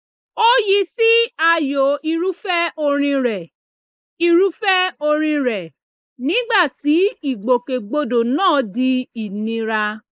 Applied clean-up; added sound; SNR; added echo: neural mask model Resemble Enhance denoiser.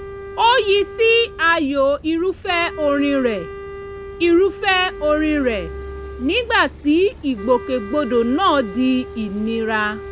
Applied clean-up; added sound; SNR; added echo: none; Car passing by / Idling / Accelerating, revving, vroom + Wind instrument, woodwind instrument; 14 dB; none.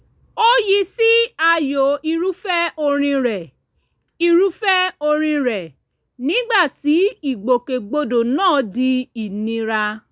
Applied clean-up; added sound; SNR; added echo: none; none; none; none.